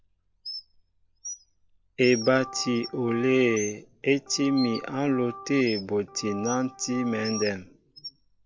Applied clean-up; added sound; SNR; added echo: none; Organ + Bird; 13 dB; none.